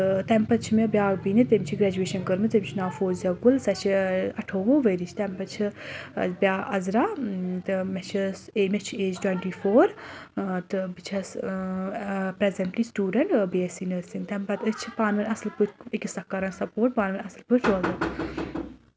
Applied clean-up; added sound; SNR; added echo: none; none; none; none.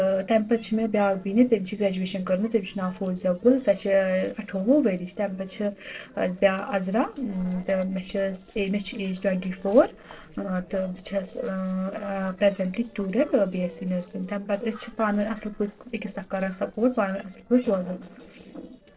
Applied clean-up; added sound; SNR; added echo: neural separator model SepFormer DNS4.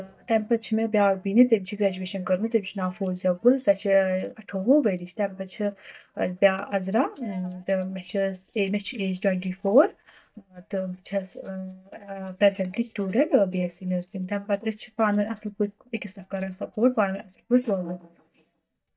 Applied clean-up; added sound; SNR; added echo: neural mask model DeepFilterNet 3.